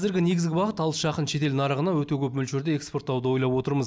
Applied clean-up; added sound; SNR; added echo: none; none; none; none.